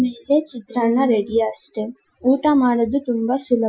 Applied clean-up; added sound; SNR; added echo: classical method Wiener filter.